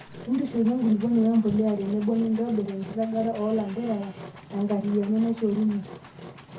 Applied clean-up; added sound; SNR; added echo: none; Engine; 17 dB; reverberation time 0.3 s.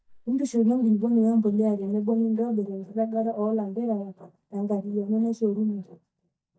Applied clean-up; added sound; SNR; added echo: neural mask model DeepFilterNet 3.